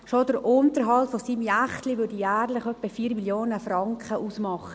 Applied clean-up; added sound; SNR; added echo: none; none; none; none.